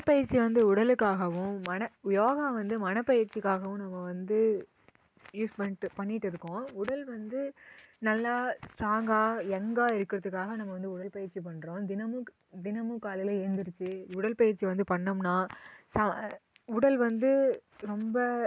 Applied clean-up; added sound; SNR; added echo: none; none; none; none.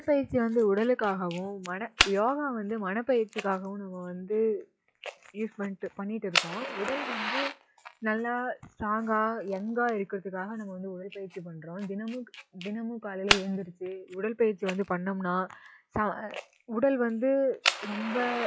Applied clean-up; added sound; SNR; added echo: classical method log-MMSE.